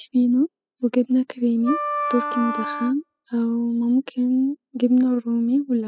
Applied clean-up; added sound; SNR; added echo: classical method spectral subtraction.